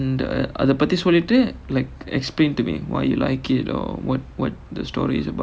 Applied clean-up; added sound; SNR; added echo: none; none; none; none.